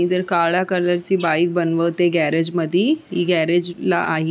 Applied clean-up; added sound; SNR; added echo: none; none; none; none.